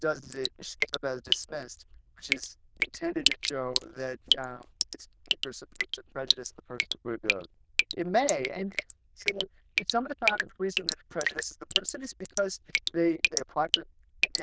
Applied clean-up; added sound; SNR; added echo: neural diffusion model UNIVERSE++.